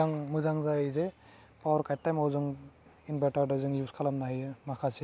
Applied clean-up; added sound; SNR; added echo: none; none; none; none.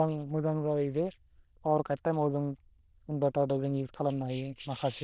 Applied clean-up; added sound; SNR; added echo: neural diffusion model UNIVERSE++.